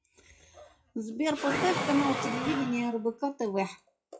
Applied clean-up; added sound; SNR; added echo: classical method WPE with log-MMSE.